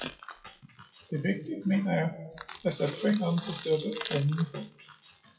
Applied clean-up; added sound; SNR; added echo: classical method WPE with log-MMSE.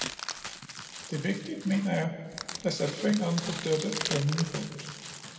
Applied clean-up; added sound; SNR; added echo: none; Crushing; 8 dB; reverberation time 1.8 s.